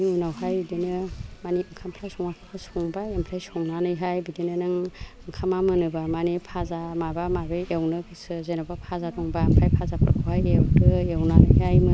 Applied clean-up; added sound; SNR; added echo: none; none; none; none.